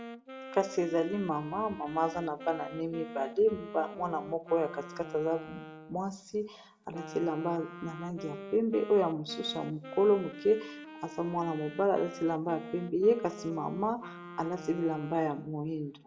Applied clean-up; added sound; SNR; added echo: none; Wind instrument, woodwind instrument; 14 dB; reverberation time 0.6 s.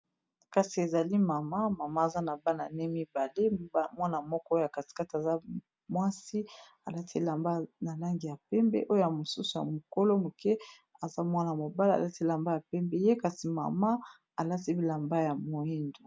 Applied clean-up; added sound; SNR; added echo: none; none; none; none.